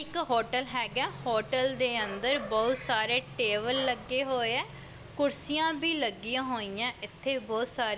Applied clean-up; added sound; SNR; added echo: none; none; none; none.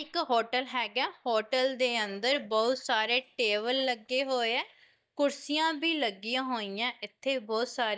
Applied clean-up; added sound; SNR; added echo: neural mask model DeepFilterNet 3.